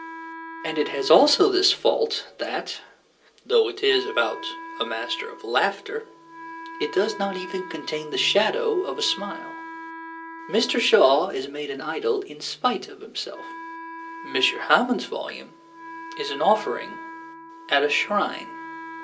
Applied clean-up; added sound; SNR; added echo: none; Wind instrument, woodwind instrument; 15 dB; reverberation time 0.2 s.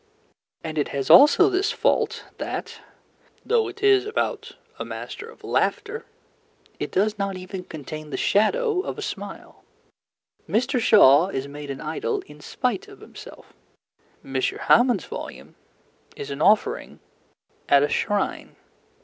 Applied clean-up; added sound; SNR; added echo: none; none; none; none.